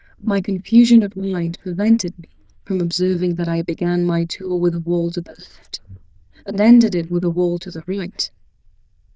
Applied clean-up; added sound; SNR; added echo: neural diffusion model UNIVERSE++.